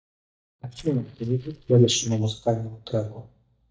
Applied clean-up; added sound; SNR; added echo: neural mask model DeepFilterNet 3.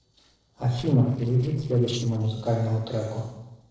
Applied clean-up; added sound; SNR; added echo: neural separator model SepFormer DNS4.